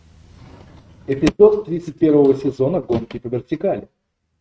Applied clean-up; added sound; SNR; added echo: neural mask model RNNoise.